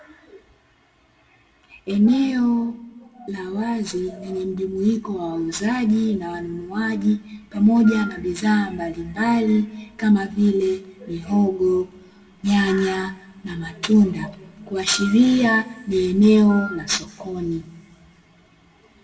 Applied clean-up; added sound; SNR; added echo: none; Wind instrument, woodwind instrument; 14 dB; reverberation time 0.8 s.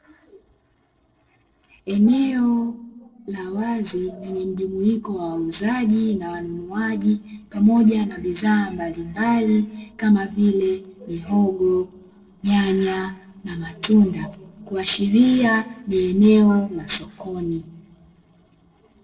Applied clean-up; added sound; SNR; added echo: neural separator model SepFormer DNS4.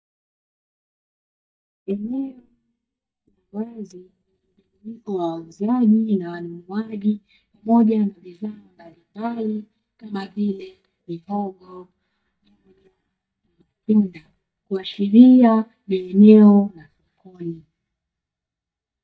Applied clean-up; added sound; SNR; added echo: neural mask model DeepFilterNet 3.